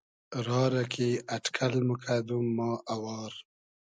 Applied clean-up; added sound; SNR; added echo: none; none; none; none.